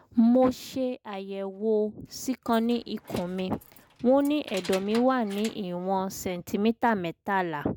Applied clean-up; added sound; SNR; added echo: none; Keys jangling; 19 dB; none.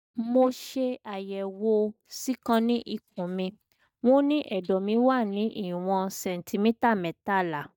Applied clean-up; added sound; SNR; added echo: neural mask model DeepFilterNet 3.